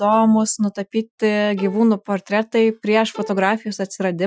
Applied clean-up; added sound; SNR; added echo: classical method Wiener filter.